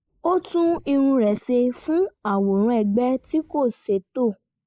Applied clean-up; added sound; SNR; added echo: neural mask model Resemble Enhance denoiser.